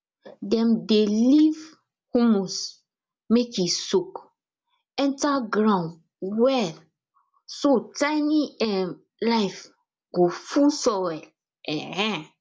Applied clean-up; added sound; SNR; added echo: none; none; none; none.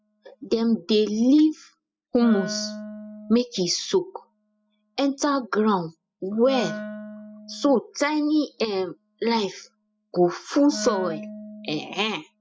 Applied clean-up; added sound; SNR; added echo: classical method spectral subtraction.